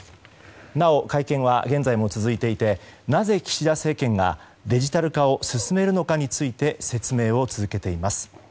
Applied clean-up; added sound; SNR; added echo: none; none; none; none.